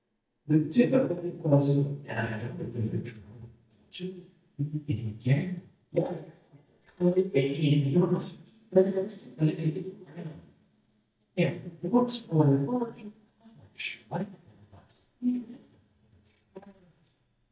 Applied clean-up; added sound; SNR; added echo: neural mask model DeepFilterNet 3.